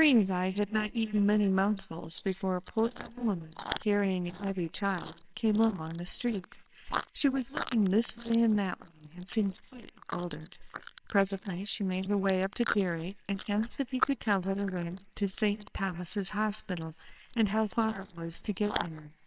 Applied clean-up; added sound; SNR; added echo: neural separator model SepFormer WHAMR!.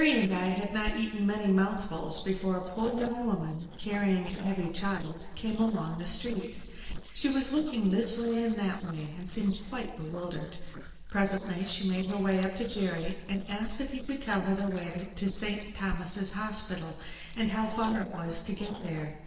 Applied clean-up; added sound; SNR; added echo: neural separator model SepFormer DNS4.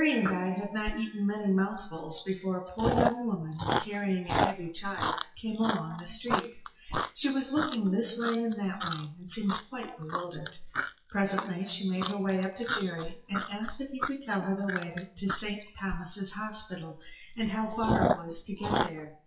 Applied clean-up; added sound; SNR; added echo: classical method WPE with log-MMSE.